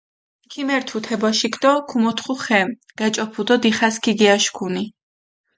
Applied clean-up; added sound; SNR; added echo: none; none; none; none.